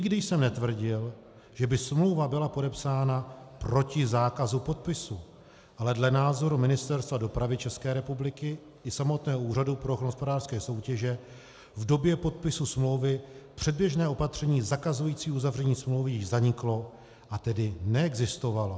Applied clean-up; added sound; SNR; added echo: none; none; none; none.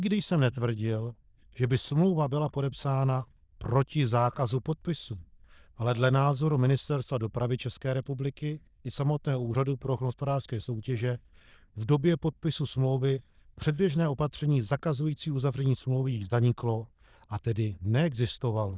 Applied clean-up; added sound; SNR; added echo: neural diffusion model UNIVERSE++.